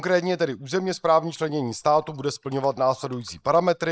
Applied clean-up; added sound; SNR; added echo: neural mask model Resemble Enhance denoiser.